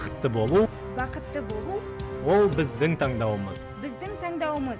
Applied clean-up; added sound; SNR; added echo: none; none; none; none.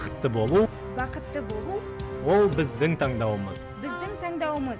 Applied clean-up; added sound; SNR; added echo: none; Wind instrument, woodwind instrument; 15 dB; none.